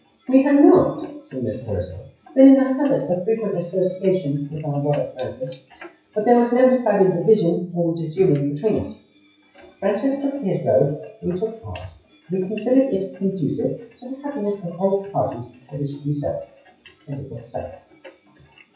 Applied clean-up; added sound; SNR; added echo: classical method WPE with log-MMSE.